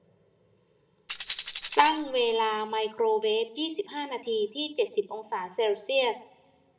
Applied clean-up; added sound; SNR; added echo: none; Tambourine; 11 dB; reverberation time 0.6 s.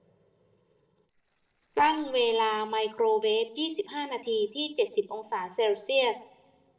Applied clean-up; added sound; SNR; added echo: neural separator model SepFormer DNS4.